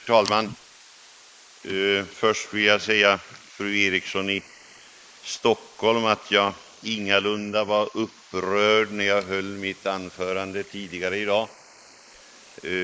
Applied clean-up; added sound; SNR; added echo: neural mask model Resemble Enhance denoiser.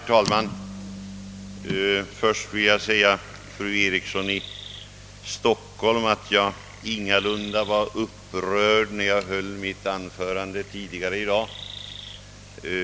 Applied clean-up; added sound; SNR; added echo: none; Chirp, tweet; 18 dB; none.